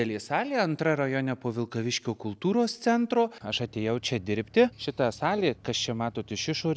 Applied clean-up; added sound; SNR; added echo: none; none; none; none.